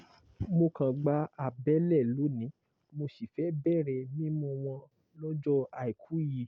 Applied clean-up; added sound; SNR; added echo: none; none; none; none.